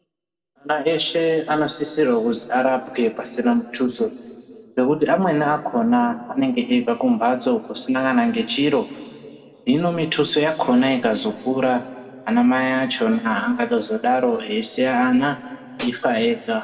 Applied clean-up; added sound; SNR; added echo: neural separator model SepFormer DNS4.